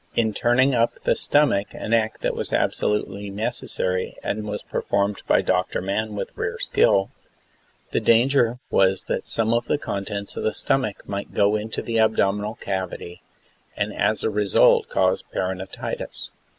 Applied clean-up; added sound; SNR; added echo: neural mask model Resemble Enhance denoiser.